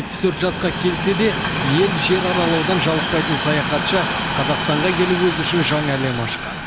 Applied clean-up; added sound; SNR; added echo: none; Train; 2 dB; none.